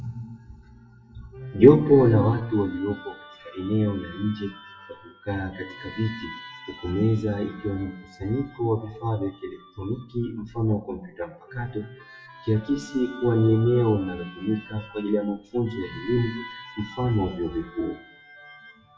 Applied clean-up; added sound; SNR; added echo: classical method WPE with log-MMSE.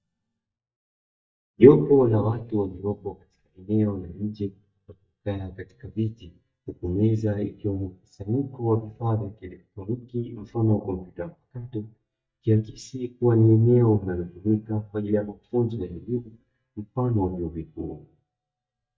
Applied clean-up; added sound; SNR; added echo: neural mask model DeepFilterNet 3.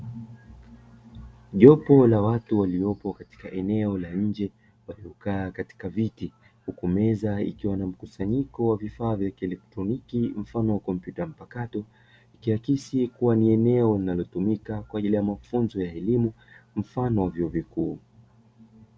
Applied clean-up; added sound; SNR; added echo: none; none; none; none.